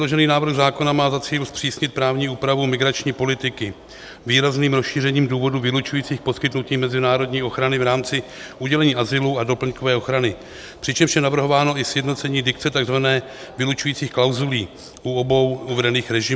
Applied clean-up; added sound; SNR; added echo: none; none; none; none.